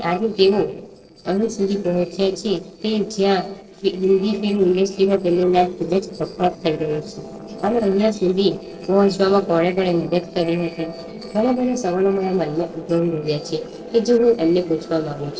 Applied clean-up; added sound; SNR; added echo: neural separator model SepFormer DNS4.